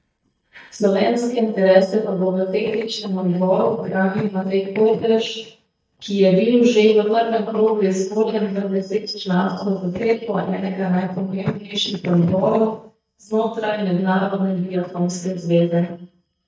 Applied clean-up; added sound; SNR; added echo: neural mask model DeepFilterNet 3.